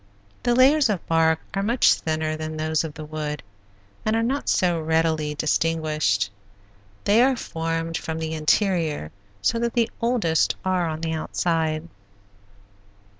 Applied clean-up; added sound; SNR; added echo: none; none; none; none.